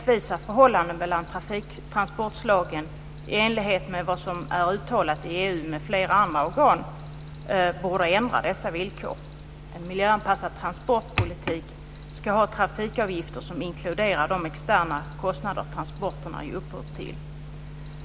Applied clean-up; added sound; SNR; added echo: none; Alarm; 12 dB; none.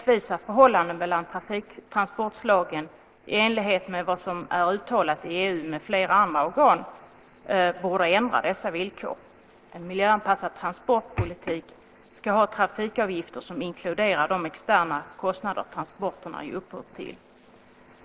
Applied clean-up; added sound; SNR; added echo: neural separator model SepFormer DNS4.